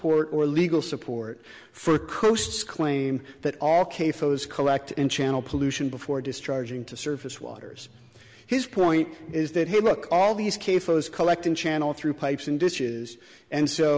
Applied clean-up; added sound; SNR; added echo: none; none; none; none.